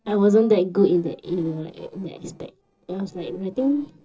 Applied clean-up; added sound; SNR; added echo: neural separator model SepFormer DNS4.